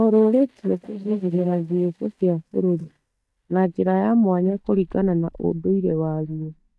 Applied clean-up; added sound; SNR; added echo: neural mask model DeepFilterNet 3.